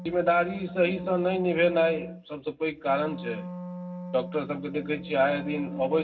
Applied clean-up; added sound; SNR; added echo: none; Wind instrument, woodwind instrument; 11 dB; reverberation time 0.4 s.